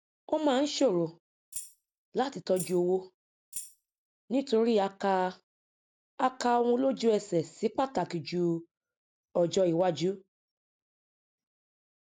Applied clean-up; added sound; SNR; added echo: none; Tambourine; 14 dB; none.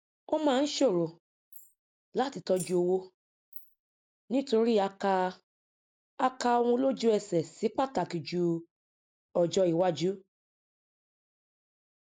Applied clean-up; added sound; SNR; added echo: neural mask model Resemble Enhance denoiser.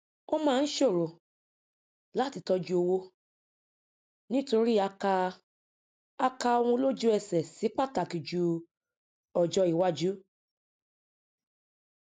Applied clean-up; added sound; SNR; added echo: none; none; none; none.